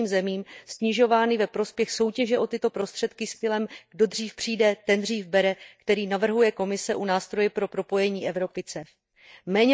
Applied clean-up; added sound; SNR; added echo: neural mask model DeepFilterNet 3.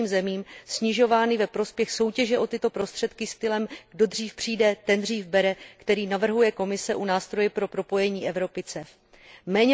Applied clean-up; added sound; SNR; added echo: none; none; none; none.